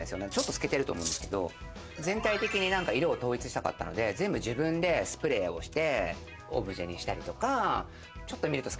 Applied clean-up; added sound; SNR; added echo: none; Cutlery, silverware; 9 dB; none.